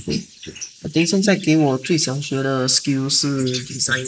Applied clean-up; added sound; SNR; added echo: neural mask model Resemble Enhance denoiser.